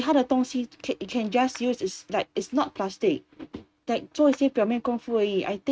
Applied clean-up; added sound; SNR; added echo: neural mask model RNNoise.